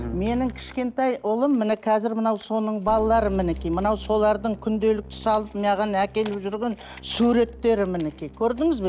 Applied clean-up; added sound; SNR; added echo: none; Keyboard (musical); 16 dB; none.